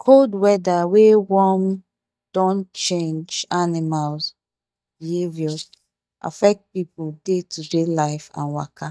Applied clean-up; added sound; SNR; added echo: neural mask model DeepFilterNet 3.